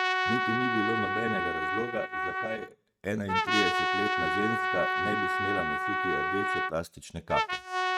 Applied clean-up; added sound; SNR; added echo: neural mask model RNNoise.